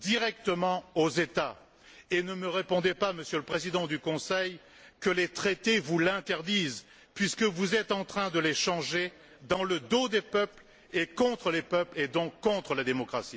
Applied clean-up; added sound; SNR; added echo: none; none; none; none.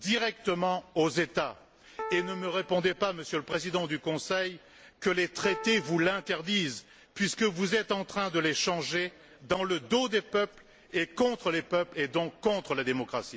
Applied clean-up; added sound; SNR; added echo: none; Piano; 14 dB; none.